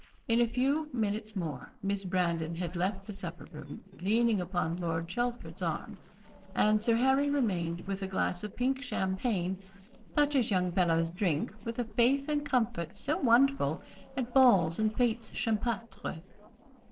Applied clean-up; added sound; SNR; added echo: neural separator model SepFormer DNS4.